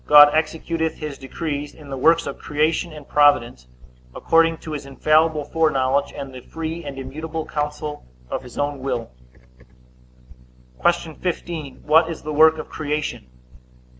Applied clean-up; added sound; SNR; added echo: none; none; none; none.